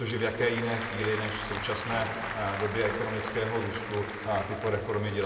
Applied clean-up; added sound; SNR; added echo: none; Applause / Crowd; 7 dB; reverberation time 1.8 s.